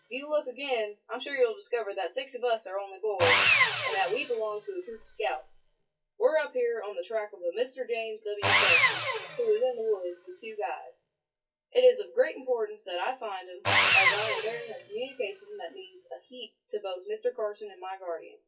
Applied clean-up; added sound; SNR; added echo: classical method WPE with log-MMSE.